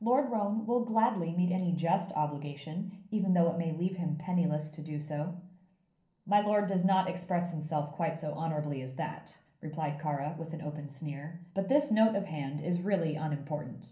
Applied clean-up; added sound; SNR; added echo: none; none; none; reverberation time 0.6 s.